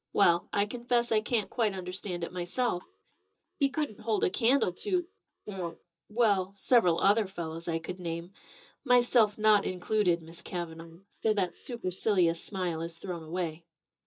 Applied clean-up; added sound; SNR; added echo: neural mask model DeepFilterNet 3.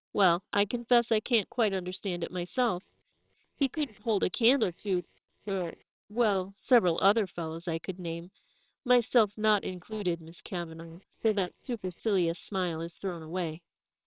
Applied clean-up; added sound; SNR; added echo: neural separator model SepFormer WHAMR!.